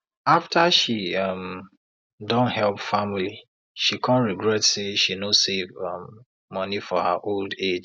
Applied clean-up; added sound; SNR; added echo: none; none; none; none.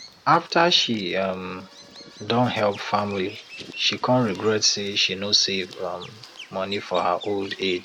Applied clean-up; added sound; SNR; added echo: none; Bird vocalization, bird call, bird song; 19 dB; none.